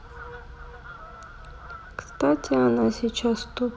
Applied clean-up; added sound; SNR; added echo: none; Fowl; 18 dB; none.